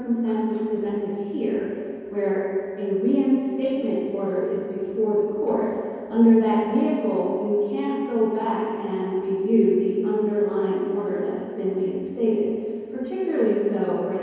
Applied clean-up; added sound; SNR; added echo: none; none; none; reverberation time 2.2 s.